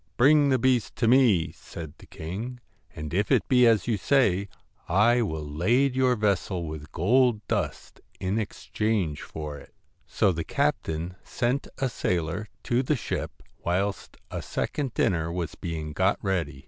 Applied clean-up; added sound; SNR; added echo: none; none; none; none.